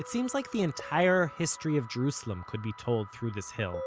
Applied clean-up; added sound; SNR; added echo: none; none; none; none.